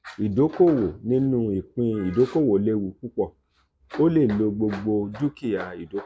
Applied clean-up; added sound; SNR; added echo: none; none; none; none.